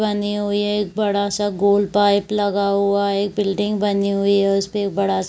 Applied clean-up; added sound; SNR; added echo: none; none; none; none.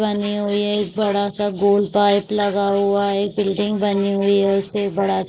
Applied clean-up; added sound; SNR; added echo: neural mask model Resemble Enhance denoiser.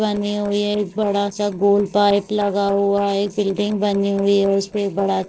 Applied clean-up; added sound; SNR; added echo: neural separator model SepFormer DNS4.